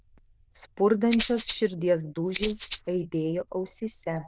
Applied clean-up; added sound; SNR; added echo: neural diffusion model UNIVERSE++.